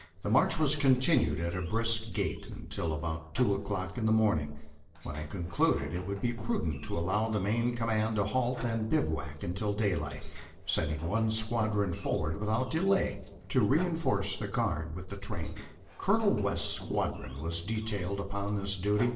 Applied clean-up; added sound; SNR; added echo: neural separator model SepFormer DNS4.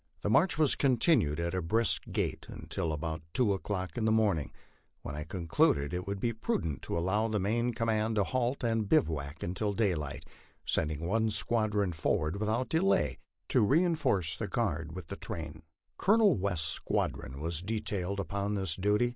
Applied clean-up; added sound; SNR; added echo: none; none; none; none.